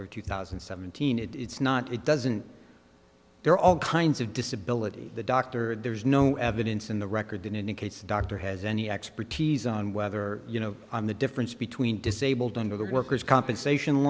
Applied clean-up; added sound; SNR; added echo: none; none; none; none.